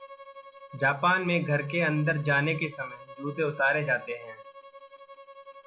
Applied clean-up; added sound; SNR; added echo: none; Bowed string instrument; 18 dB; none.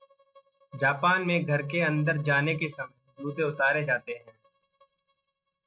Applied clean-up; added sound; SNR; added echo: neural mask model RNNoise.